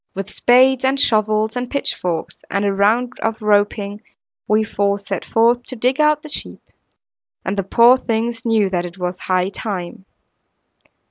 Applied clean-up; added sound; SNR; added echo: none; none; none; none.